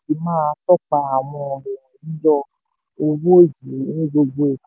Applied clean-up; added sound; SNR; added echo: none; none; none; none.